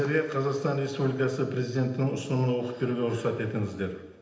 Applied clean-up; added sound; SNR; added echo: none; none; none; reverberation time 0.8 s.